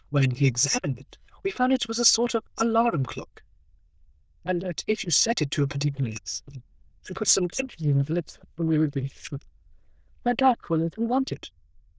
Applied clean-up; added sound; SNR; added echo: neural diffusion model UNIVERSE++.